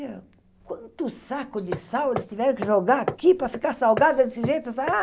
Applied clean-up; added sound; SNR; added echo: none; Hammer; 11 dB; none.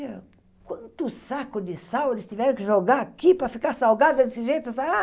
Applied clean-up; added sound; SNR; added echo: none; none; none; none.